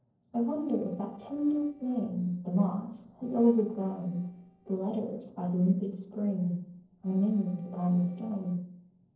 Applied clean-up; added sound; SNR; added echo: neural separator model SepFormer DNS4.